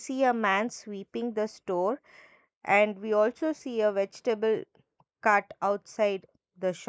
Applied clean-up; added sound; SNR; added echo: neural mask model Resemble Enhance denoiser.